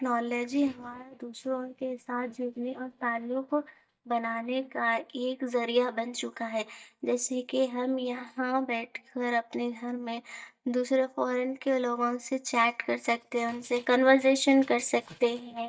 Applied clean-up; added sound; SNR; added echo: neural mask model DeepFilterNet 3.